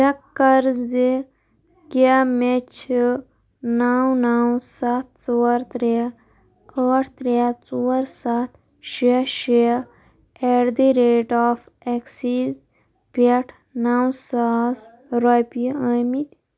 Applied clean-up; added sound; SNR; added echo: none; none; none; none.